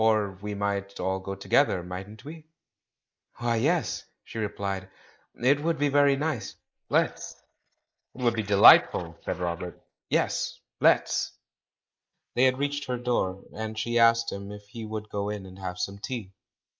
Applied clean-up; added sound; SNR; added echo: neural mask model Resemble Enhance denoiser.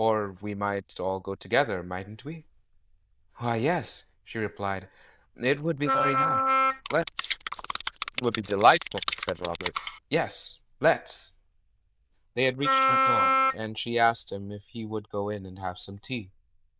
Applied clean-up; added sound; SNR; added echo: neural diffusion model UNIVERSE++.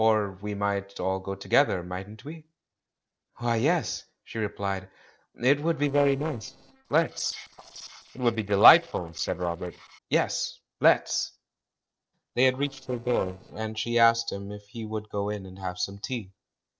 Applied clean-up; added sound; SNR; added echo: neural separator model SepFormer DNS4.